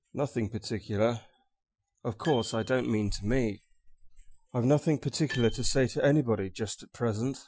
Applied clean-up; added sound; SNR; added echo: classical method Wiener filter.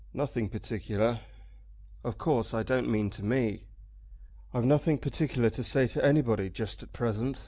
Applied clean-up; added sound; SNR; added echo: none; none; none; none.